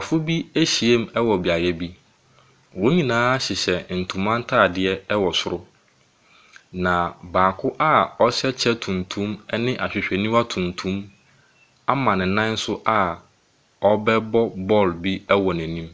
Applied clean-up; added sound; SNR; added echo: none; none; none; none.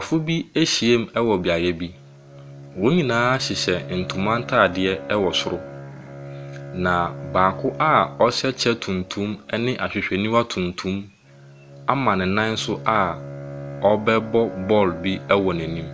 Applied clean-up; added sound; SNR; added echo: none; Bowed string instrument; 15 dB; none.